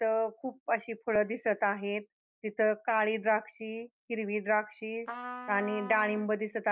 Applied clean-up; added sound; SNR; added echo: neural mask model DeepFilterNet 3.